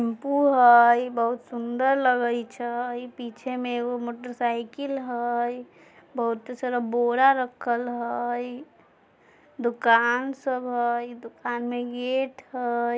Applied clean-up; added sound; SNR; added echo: none; none; none; none.